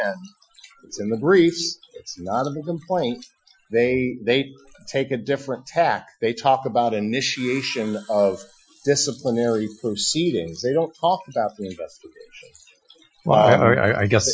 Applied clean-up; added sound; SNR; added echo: classical method Wiener filter.